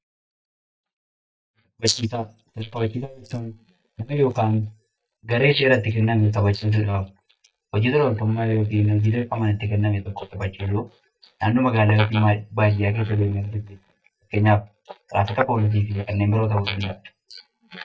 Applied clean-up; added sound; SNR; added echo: neural mask model DeepFilterNet 3.